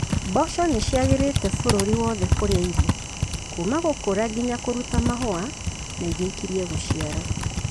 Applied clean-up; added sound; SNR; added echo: none; Typing; 0 dB; none.